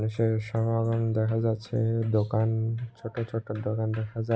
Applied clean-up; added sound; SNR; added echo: none; none; none; none.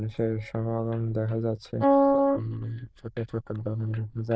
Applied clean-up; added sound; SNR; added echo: neural diffusion model UNIVERSE++.